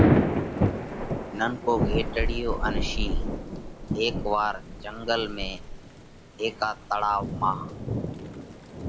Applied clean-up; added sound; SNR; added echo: none; Thunder / Rain; -3 dB; none.